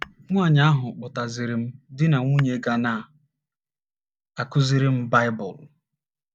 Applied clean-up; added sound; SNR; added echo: none; Tap / Glass; 16 dB; none.